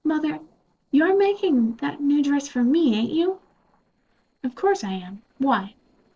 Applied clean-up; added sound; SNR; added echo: neural separator model SepFormer DNS4.